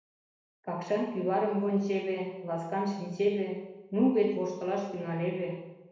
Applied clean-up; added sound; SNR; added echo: none; none; none; reverberation time 1.0 s.